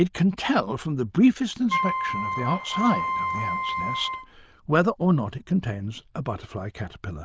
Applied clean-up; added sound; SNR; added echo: neural diffusion model UNIVERSE++.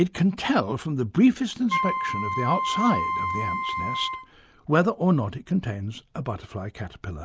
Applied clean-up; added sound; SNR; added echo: none; Wind instrument, woodwind instrument; 3 dB; none.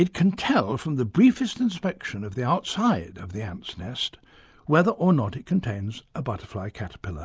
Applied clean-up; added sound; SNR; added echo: none; none; none; none.